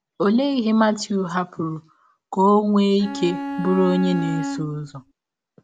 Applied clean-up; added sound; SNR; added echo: none; Bowed string instrument; 7 dB; none.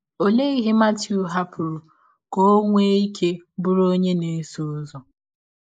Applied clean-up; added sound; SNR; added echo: neural mask model Resemble Enhance denoiser.